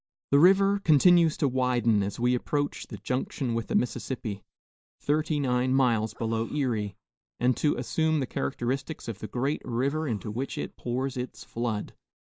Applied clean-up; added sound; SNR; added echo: neural mask model Resemble Enhance denoiser.